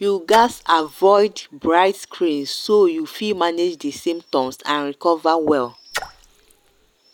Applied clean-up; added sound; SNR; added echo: none; Splash, splatter; 15 dB; none.